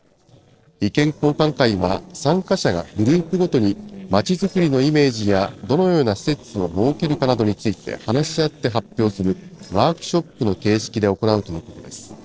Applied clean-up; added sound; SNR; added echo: neural separator model SepFormer DNS4.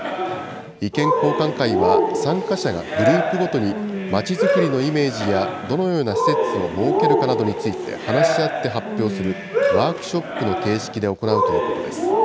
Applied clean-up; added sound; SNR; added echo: none; Cheering; -1 dB; none.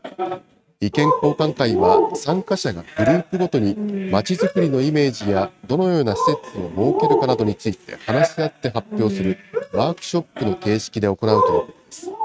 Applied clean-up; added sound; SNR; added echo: neural mask model RNNoise.